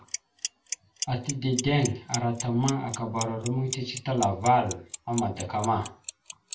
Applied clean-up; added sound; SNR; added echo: none; Clock; 10 dB; reverberation time 0.3 s.